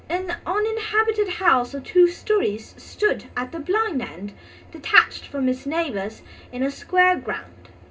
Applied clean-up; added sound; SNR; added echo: none; none; none; reverberation time 0.2 s.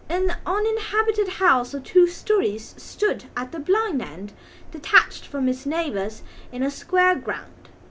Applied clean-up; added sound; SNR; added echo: none; none; none; none.